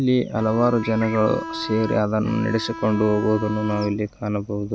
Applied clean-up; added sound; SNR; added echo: none; Bowed string instrument; 11 dB; none.